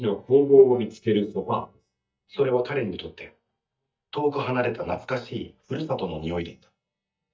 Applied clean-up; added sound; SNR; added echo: neural mask model DeepFilterNet 3.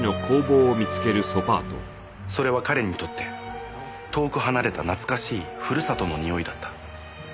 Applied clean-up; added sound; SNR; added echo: none; none; none; none.